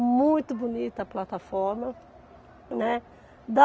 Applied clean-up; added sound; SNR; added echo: none; none; none; none.